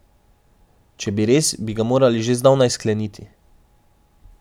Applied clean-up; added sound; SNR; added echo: none; none; none; none.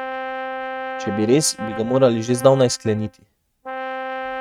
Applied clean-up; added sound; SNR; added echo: neural mask model RNNoise.